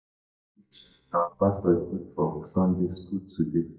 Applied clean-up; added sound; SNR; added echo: neural mask model DeepFilterNet 3.